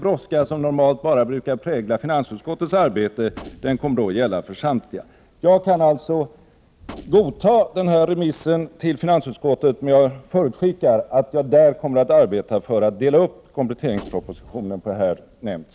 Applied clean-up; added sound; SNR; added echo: none; Gunshot, gunfire; 18 dB; none.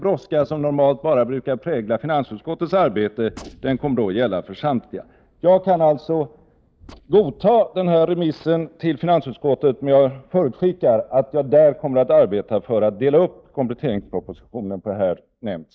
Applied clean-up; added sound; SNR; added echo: neural mask model DeepFilterNet 3.